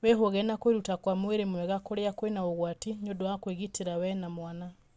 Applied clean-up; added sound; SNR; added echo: none; none; none; none.